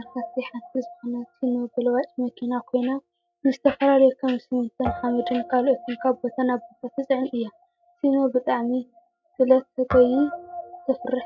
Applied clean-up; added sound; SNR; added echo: classical method log-MMSE.